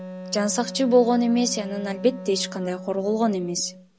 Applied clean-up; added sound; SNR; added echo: none; Wind instrument, woodwind instrument; 13 dB; none.